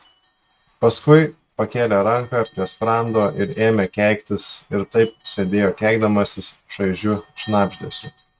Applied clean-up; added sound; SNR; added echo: neural mask model RNNoise.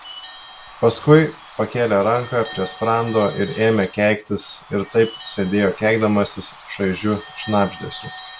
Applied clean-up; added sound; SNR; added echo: none; Bird / Bell; 19 dB; none.